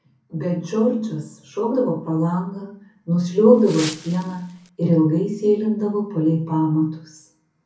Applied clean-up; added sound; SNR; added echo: none; Wind; 15 dB; reverberation time 0.6 s.